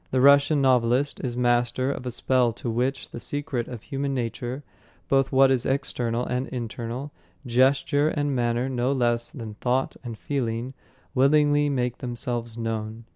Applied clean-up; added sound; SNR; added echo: none; none; none; none.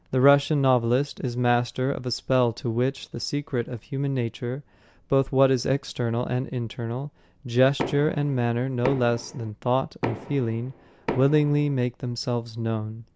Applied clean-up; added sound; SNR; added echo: none; Knock; 10 dB; none.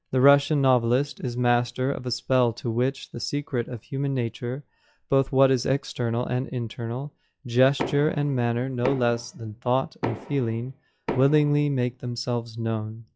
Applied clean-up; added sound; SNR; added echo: classical method log-MMSE.